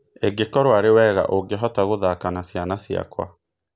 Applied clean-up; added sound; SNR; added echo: none; none; none; none.